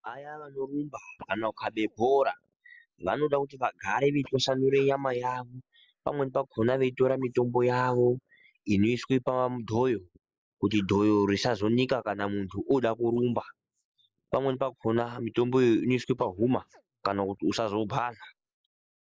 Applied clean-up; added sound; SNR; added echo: neural mask model Resemble Enhance denoiser.